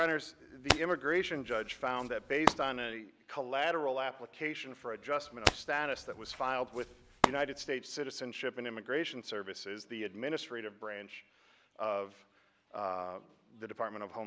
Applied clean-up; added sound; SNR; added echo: none; Hands; 0 dB; none.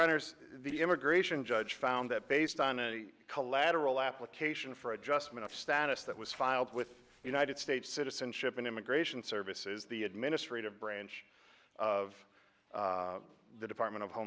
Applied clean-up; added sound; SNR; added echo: neural separator model SepFormer DNS4.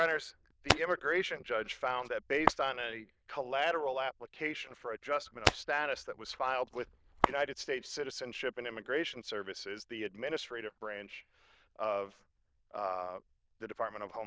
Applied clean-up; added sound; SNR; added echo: neural diffusion model UNIVERSE++.